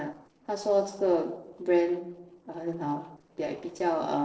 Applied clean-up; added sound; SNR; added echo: neural separator model SepFormer DNS4.